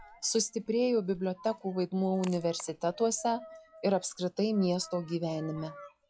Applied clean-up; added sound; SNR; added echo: classical method log-MMSE.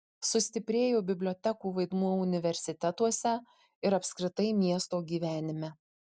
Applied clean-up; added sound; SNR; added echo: none; none; none; none.